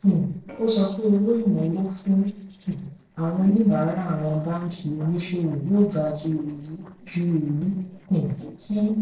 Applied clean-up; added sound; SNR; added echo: neural separator model SepFormer DNS4.